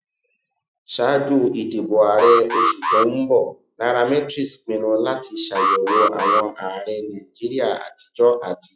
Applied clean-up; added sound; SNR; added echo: classical method log-MMSE.